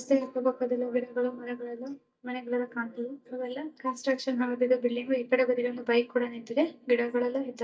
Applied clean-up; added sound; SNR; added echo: neural mask model DeepFilterNet 3.